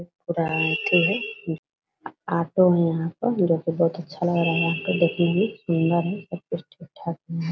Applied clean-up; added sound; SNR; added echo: none; none; none; none.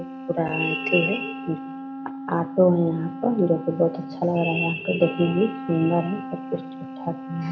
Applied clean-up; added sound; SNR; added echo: none; Wind instrument, woodwind instrument; 11 dB; reverberation time 2.5 s.